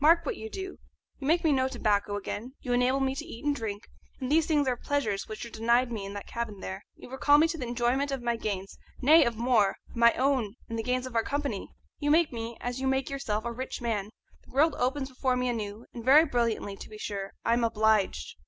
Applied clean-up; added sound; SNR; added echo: none; none; none; none.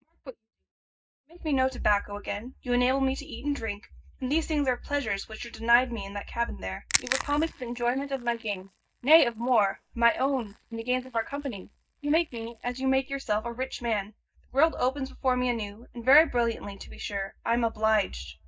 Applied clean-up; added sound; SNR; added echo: neural mask model DeepFilterNet 3.